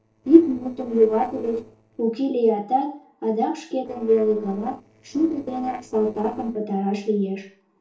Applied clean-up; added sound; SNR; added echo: neural separator model SepFormer DNS4.